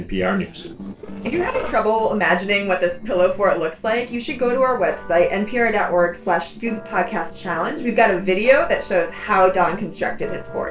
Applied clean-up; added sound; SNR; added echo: neural separator model SepFormer DNS4.